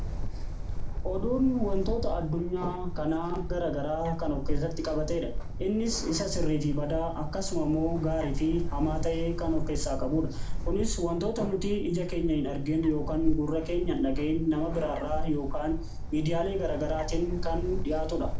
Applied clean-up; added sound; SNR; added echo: none; Bird; 1 dB; reverberation time 0.4 s.